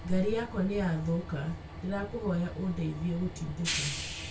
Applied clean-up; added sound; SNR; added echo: none; Train; 8 dB; reverberation time 0.2 s.